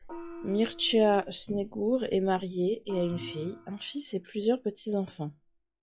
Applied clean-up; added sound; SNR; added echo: classical method log-MMSE.